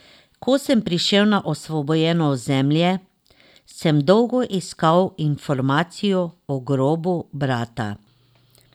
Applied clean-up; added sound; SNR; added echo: none; none; none; none.